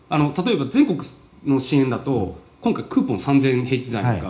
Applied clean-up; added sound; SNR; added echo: none; none; none; reverberation time 0.4 s.